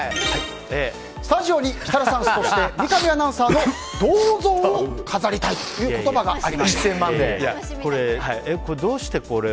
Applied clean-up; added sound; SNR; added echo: none; Respiratory sounds; 12 dB; none.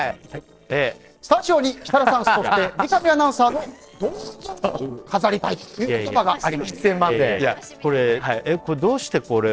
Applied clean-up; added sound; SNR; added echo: neural separator model SepFormer DNS4.